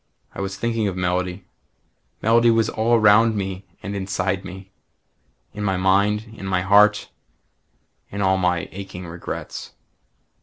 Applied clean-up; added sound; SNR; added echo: none; none; none; none.